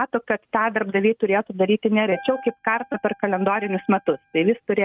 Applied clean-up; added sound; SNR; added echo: neural mask model RNNoise.